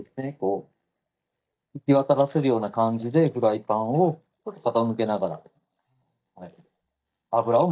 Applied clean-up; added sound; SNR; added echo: neural mask model DeepFilterNet 3.